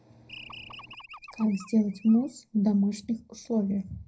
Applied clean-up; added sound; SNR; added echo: none; Animal; 19 dB; reverberation time 0.4 s.